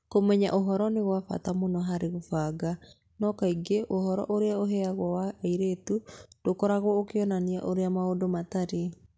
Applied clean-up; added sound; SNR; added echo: none; none; none; none.